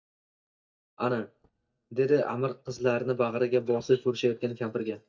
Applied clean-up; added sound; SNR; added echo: neural mask model DeepFilterNet 3.